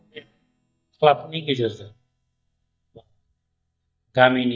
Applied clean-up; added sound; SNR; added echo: neural mask model DeepFilterNet 3.